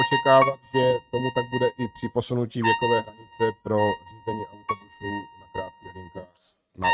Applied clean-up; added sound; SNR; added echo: neural mask model RNNoise.